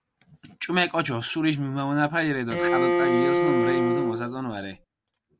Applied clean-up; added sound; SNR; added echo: none; Bowed string instrument; -3 dB; none.